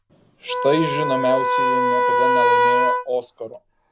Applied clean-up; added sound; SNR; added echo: none; Wind instrument, woodwind instrument; -4 dB; none.